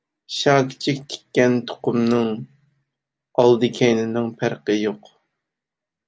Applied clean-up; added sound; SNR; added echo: none; none; none; none.